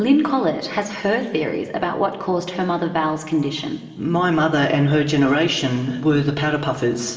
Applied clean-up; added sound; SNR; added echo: none; none; none; reverberation time 1.7 s.